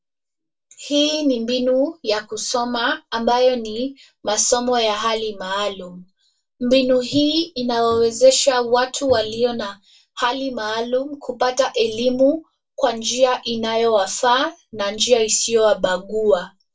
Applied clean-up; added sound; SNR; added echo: neural separator model SepFormer DNS4.